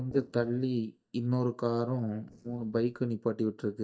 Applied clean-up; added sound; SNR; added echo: neural mask model DeepFilterNet 3.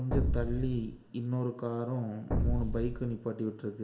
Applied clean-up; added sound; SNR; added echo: none; Explosion; -2 dB; reverberation time 2.7 s.